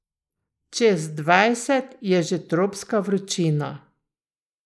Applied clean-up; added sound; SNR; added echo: neural mask model Resemble Enhance denoiser.